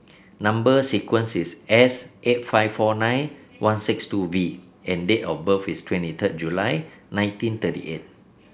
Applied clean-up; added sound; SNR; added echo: none; none; none; none.